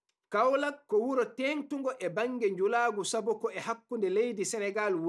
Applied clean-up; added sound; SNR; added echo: none; none; none; none.